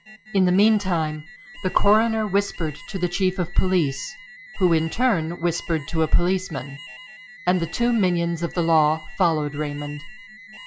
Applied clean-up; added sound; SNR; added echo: classical method log-MMSE.